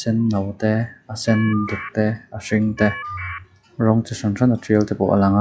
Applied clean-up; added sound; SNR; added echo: classical method log-MMSE.